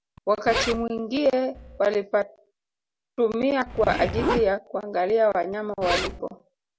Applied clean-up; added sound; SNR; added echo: none; Zipper (clothing); 8 dB; none.